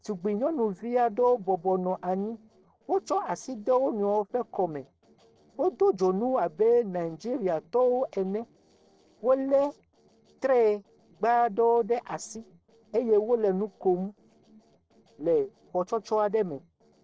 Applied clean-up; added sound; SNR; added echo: neural separator model SepFormer DNS4.